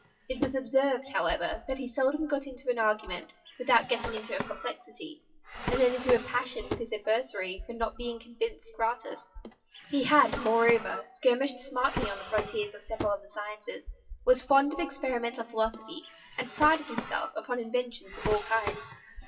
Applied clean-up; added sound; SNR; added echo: classical method WPE with log-MMSE.